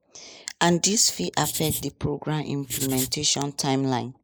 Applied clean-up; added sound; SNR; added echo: neural mask model Resemble Enhance denoiser.